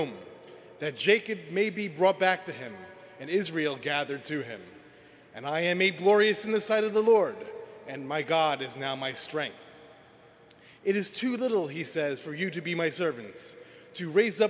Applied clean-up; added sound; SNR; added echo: none; none; none; none.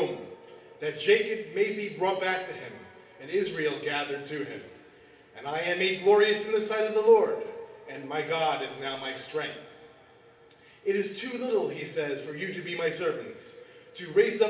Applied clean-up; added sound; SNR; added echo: none; none; none; reverberation time 0.6 s.